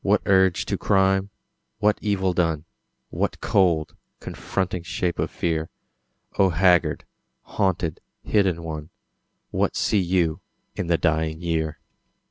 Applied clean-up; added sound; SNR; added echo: none; none; none; none.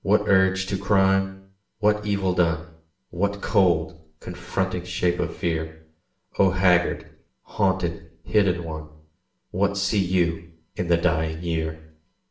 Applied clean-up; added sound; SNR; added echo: none; none; none; reverberation time 0.6 s.